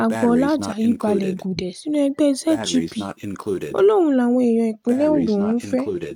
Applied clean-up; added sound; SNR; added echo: neural mask model RNNoise.